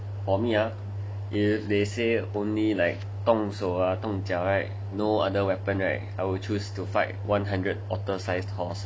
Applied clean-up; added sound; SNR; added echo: none; none; none; none.